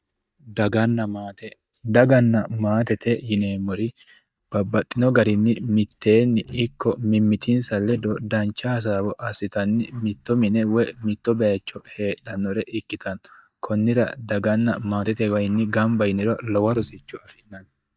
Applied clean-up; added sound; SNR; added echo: neural mask model DeepFilterNet 3.